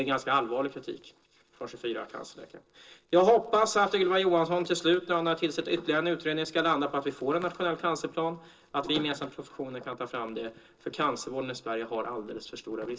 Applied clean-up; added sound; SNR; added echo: neural separator model SepFormer DNS4.